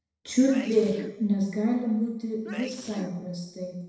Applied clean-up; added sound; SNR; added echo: neural separator model SepFormer DNS4.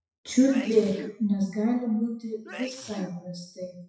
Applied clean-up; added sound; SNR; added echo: classical method WPE with log-MMSE.